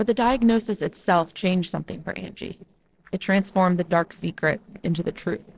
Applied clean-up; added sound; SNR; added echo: neural separator model SepFormer DNS4.